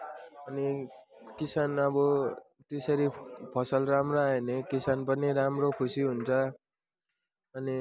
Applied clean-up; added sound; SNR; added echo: none; none; none; none.